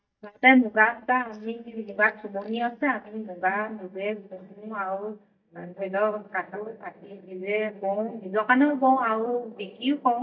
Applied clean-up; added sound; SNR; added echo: neural mask model DeepFilterNet 3.